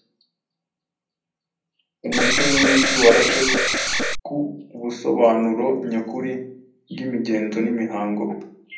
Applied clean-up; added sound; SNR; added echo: none; Alarm; -4 dB; reverberation time 0.6 s.